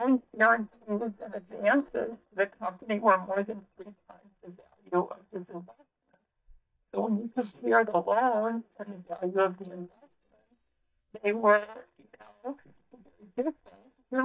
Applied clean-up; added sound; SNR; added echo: neural mask model DeepFilterNet 3.